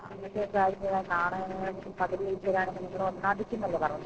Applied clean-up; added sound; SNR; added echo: neural separator model SepFormer DNS4.